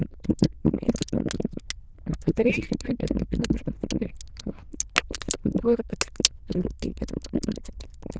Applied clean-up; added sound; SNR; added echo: neural diffusion model UNIVERSE++.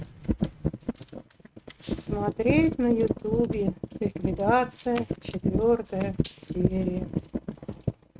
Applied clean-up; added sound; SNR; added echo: neural mask model RNNoise.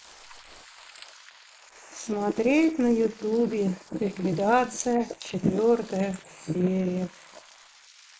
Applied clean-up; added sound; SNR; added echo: neural mask model Resemble Enhance denoiser.